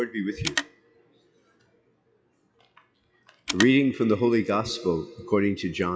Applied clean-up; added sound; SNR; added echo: classical method log-MMSE.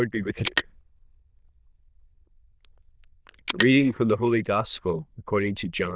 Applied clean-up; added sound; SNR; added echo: neural diffusion model UNIVERSE++.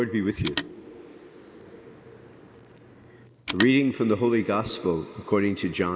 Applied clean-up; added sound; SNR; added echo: neural mask model Resemble Enhance denoiser.